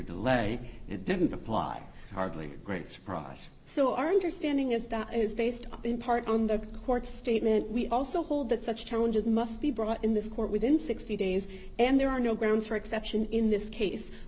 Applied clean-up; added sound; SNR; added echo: none; Bark; 13 dB; none.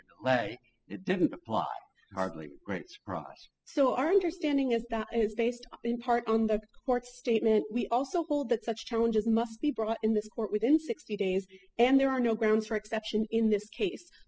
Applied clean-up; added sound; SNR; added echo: classical method spectral subtraction.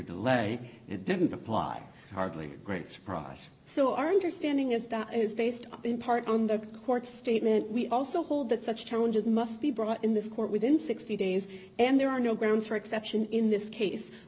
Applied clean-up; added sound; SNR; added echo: none; none; none; none.